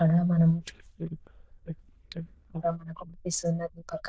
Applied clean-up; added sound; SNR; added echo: neural diffusion model UNIVERSE++.